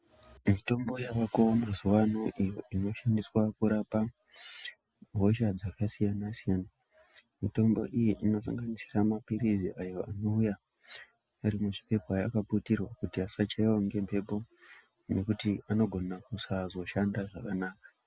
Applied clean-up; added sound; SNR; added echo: none; none; none; none.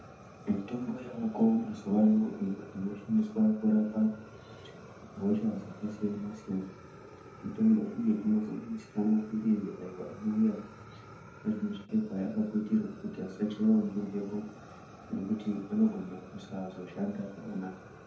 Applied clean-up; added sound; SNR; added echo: none; Fire; 18 dB; reverberation time 0.6 s.